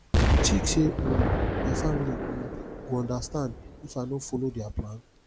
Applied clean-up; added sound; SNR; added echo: none; Explosion; -3 dB; none.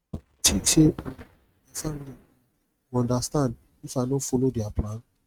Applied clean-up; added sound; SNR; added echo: neural mask model RNNoise.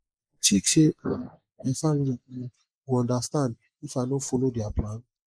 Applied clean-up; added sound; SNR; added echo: neural mask model Resemble Enhance denoiser.